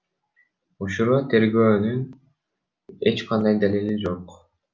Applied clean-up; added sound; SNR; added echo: none; none; none; none.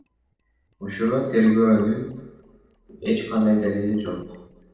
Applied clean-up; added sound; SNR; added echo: neural separator model SepFormer DNS4.